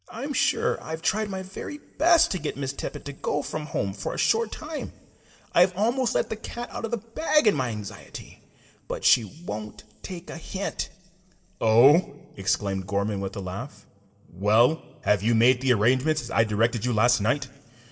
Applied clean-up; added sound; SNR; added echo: none; none; none; reverberation time 0.9 s.